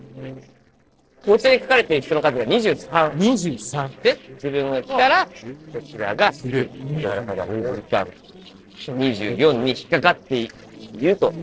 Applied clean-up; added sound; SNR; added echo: neural separator model SepFormer DNS4.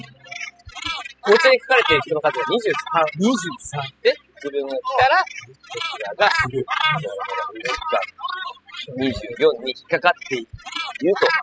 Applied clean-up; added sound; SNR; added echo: classical method spectral subtraction.